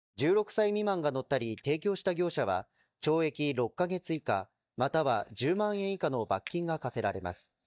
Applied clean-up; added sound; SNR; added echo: neural mask model DeepFilterNet 3.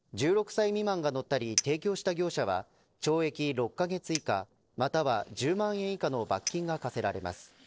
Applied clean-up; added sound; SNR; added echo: neural separator model SepFormer DNS4.